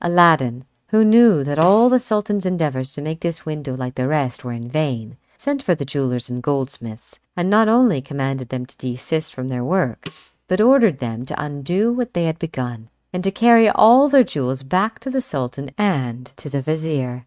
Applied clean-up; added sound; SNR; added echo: neural mask model RNNoise.